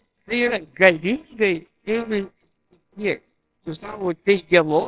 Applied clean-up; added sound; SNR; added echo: neural separator model SepFormer WHAMR!.